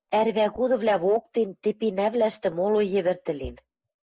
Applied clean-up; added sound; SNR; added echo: neural mask model Resemble Enhance denoiser.